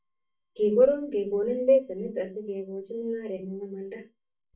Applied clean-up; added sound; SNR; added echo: neural mask model DeepFilterNet 3.